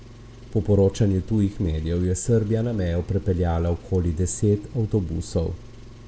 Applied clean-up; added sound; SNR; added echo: none; Engine; 19 dB; none.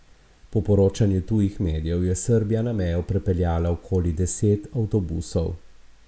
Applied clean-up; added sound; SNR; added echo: none; none; none; none.